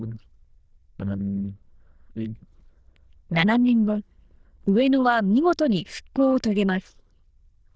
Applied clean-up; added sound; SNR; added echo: neural diffusion model UNIVERSE++.